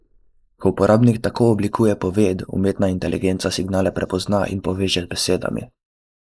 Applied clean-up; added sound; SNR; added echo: neural mask model Resemble Enhance denoiser.